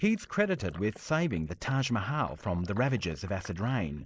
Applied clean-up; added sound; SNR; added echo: neural mask model Resemble Enhance denoiser.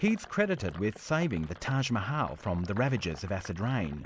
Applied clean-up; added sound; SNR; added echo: none; Sink (filling or washing); 19 dB; none.